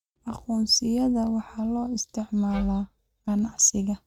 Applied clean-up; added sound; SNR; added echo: neural mask model RNNoise.